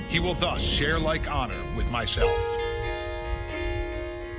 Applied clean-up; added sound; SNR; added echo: none; Harp + Thunder; -2 dB; none.